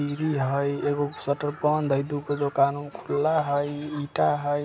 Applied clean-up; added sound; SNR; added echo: none; none; none; none.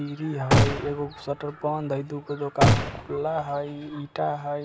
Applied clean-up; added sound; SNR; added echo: none; Gunshot, gunfire; -4 dB; none.